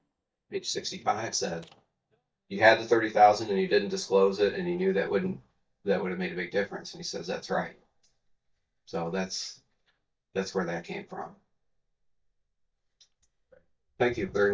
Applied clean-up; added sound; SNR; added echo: neural mask model DeepFilterNet 3.